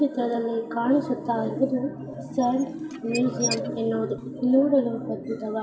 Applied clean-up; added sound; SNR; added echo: none; Squeak / Dishes, pots, and pans; 11 dB; reverberation time 2.0 s.